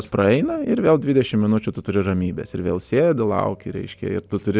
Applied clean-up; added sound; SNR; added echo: none; none; none; none.